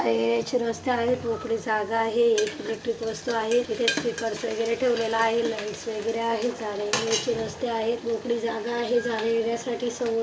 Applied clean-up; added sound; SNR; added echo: none; none; none; none.